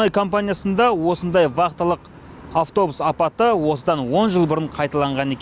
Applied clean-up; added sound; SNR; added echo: none; none; none; none.